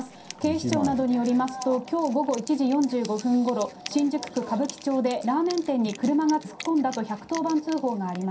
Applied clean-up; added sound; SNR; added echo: none; Wind instrument, woodwind instrument; 19 dB; reverberation time 0.3 s.